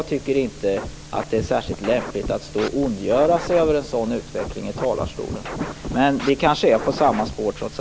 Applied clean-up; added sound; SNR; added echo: none; Scratching (performance technique); 10 dB; none.